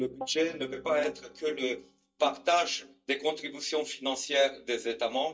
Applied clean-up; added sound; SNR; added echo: neural mask model DeepFilterNet 3.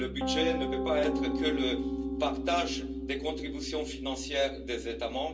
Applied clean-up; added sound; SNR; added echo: none; Piano; 1 dB; reverberation time 0.3 s.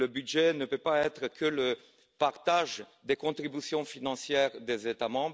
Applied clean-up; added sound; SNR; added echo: none; none; none; none.